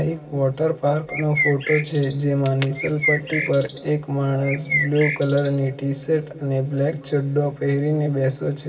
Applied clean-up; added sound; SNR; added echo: none; Bird; 5 dB; reverberation time 2.9 s.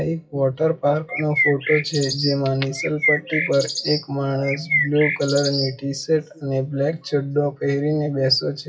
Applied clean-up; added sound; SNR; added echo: classical method WPE with log-MMSE.